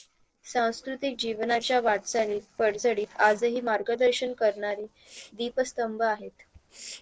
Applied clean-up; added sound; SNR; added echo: neural separator model SepFormer DNS4.